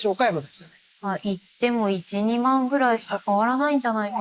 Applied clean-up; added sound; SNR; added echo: neural mask model Resemble Enhance denoiser.